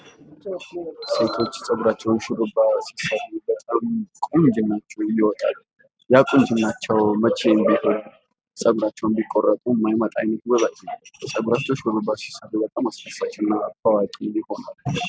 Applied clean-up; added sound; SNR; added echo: neural mask model RNNoise.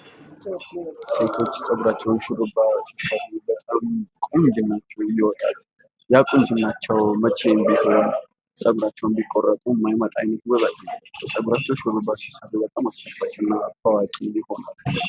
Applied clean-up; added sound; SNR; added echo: none; Alarm; 18 dB; none.